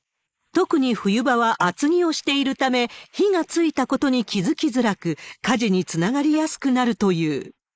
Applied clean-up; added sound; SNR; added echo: neural mask model Resemble Enhance denoiser.